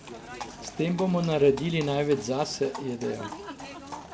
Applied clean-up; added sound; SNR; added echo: none; Livestock, farm animals, working animals; 13 dB; none.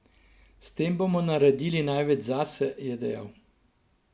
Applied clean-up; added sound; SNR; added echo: none; none; none; none.